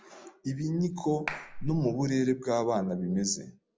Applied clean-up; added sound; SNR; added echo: none; Clapping; 8 dB; none.